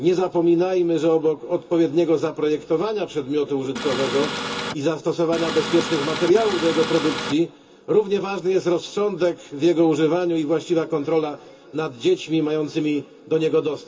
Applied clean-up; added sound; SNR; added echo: none; Printer; 6 dB; reverberation time 0.2 s.